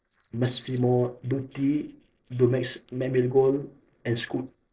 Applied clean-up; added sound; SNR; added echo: neural separator model SepFormer DNS4.